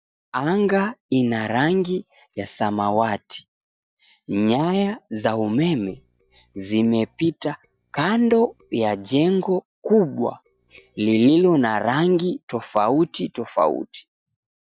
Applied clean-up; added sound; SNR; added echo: neural mask model DeepFilterNet 3.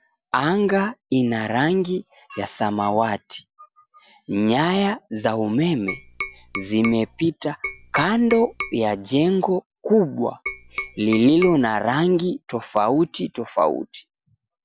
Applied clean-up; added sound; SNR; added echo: none; Tap; 11 dB; none.